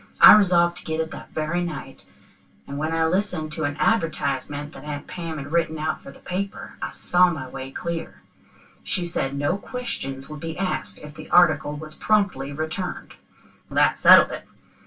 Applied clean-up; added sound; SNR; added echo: none; none; none; reverberation time 0.1 s.